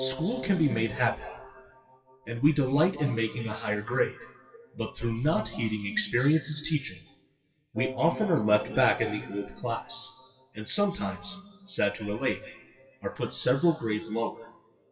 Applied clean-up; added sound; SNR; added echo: classical method WPE with log-MMSE.